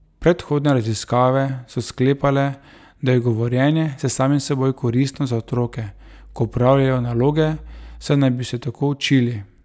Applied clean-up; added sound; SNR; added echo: none; none; none; none.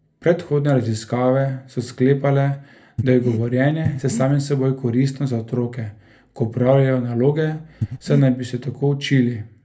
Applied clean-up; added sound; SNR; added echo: none; Breathing; 7 dB; reverberation time 0.3 s.